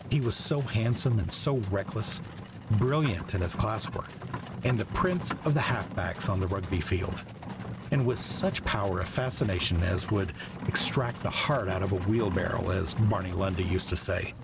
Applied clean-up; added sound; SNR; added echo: none; Livestock, farm animals, working animals; 9 dB; none.